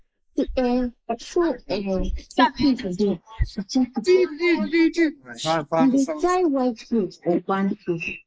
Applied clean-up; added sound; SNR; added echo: neural mask model Resemble Enhance denoiser.